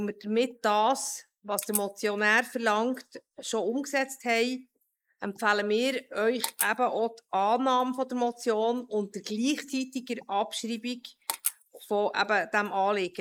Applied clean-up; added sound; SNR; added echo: neural mask model Resemble Enhance denoiser.